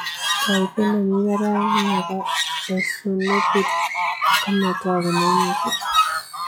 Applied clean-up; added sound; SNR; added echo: classical method log-MMSE.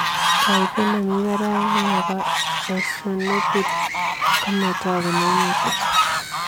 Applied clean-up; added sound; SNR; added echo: none; Fowl; -3 dB; none.